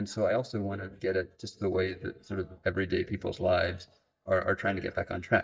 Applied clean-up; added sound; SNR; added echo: neural mask model DeepFilterNet 3.